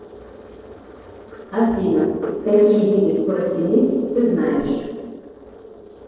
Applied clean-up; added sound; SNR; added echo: neural separator model SepFormer DNS4.